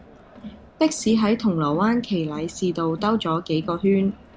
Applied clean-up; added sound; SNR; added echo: none; Crowd; 19 dB; none.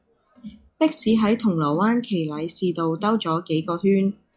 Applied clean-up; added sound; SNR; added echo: classical method log-MMSE.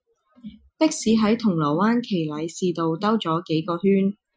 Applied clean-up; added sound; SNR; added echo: classical method Wiener filter.